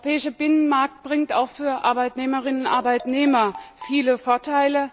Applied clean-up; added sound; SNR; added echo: none; Marimba, xylophone; 19 dB; none.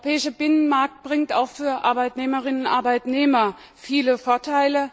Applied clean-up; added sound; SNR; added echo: none; none; none; none.